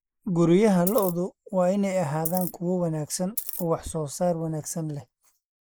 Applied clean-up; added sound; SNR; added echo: neural mask model Resemble Enhance denoiser.